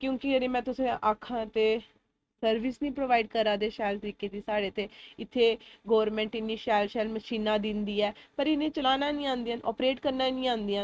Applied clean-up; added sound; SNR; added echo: neural mask model RNNoise.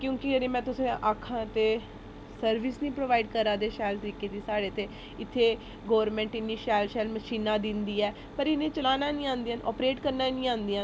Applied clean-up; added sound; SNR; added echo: none; Mechanisms; 16 dB; none.